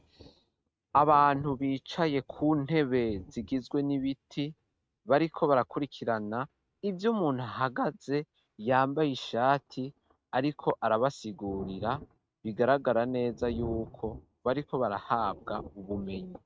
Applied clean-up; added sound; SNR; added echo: neural mask model RNNoise.